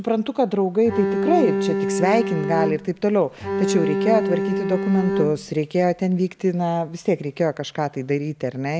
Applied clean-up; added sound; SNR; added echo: none; Bowed string instrument; 2 dB; none.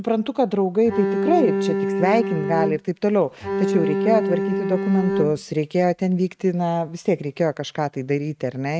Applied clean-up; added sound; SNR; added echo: neural mask model RNNoise.